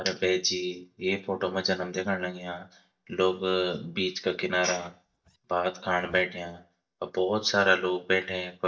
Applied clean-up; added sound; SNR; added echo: neural mask model DeepFilterNet 3.